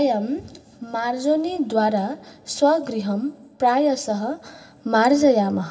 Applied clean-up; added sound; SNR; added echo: none; none; none; reverberation time 1.5 s.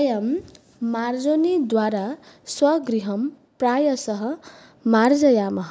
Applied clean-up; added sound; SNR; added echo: none; none; none; none.